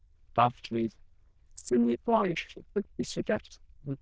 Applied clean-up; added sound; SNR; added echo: neural diffusion model UNIVERSE++.